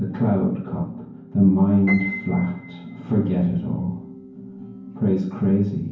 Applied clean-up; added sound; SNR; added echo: none; Piano; 17 dB; reverberation time 0.9 s.